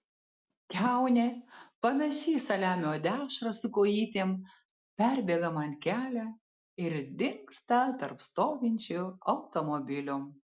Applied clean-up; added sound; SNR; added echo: none; none; none; none.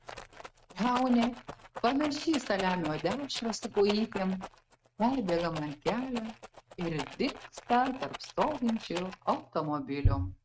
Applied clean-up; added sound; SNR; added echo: neural mask model RNNoise.